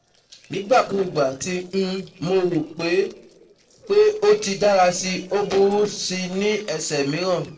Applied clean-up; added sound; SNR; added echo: neural separator model SepFormer DNS4.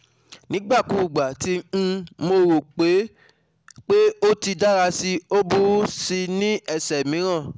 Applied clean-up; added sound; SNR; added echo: none; none; none; none.